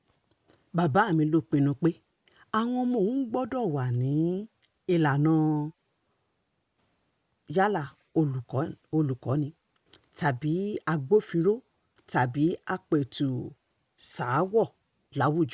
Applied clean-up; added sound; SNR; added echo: none; none; none; none.